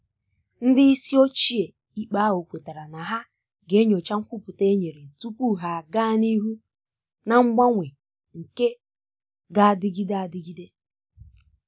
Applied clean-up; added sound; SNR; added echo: none; none; none; none.